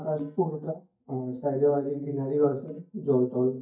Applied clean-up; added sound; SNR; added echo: neural mask model DeepFilterNet 3.